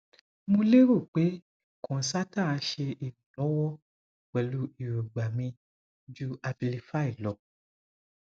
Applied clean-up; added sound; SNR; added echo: none; none; none; none.